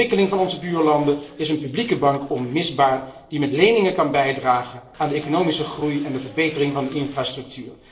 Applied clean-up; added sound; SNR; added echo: neural separator model SepFormer DNS4.